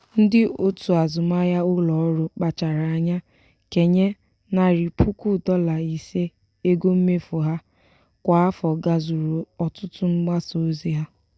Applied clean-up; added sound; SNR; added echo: none; none; none; none.